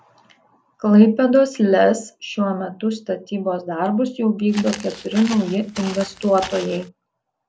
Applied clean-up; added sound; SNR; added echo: none; Walk, footsteps; 15 dB; none.